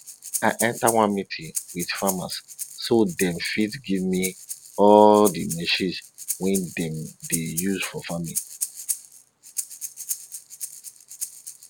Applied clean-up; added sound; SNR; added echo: none; Breathing; 10 dB; none.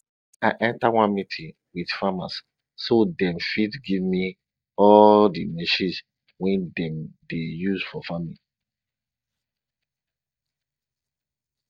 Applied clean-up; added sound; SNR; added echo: neural mask model DeepFilterNet 3.